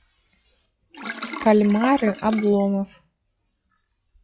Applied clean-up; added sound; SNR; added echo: classical method log-MMSE.